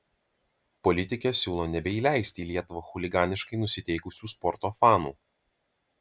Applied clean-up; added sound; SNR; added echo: none; none; none; none.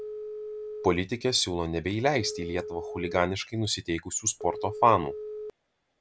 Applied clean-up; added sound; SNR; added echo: none; Telephone; 11 dB; none.